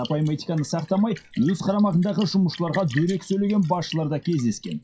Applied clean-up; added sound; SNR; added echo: classical method WPE with log-MMSE.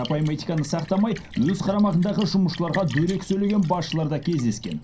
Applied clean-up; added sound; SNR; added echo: none; Splash, splatter; 17 dB; reverberation time 0.3 s.